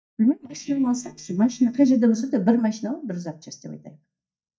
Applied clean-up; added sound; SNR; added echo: neural mask model DeepFilterNet 3.